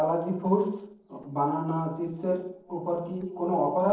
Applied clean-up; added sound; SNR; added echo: neural separator model SepFormer DNS4.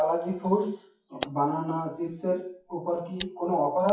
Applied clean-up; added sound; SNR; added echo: classical method WPE with log-MMSE.